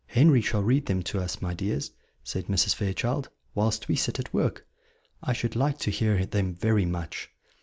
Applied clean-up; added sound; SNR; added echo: none; none; none; none.